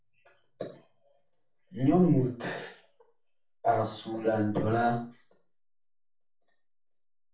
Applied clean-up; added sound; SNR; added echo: none; none; none; reverberation time 0.3 s.